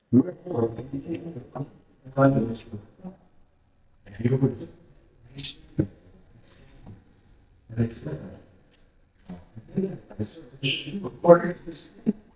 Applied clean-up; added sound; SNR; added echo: neural mask model DeepFilterNet 3.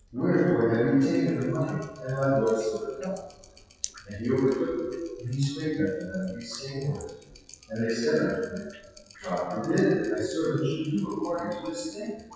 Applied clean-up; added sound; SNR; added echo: classical method WPE with log-MMSE.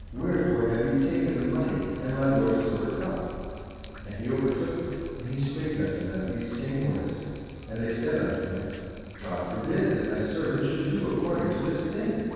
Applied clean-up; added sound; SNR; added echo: none; Drip; 13 dB; reverberation time 2.1 s.